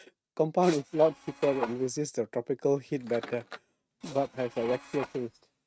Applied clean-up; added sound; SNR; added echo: neural mask model RNNoise.